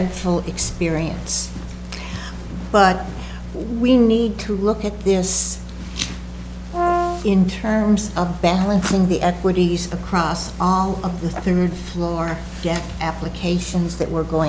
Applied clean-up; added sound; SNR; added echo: none; Brass instrument; 3 dB; none.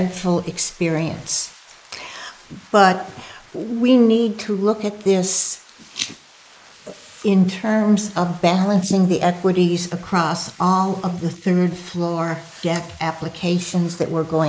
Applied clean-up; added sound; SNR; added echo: neural mask model Resemble Enhance denoiser.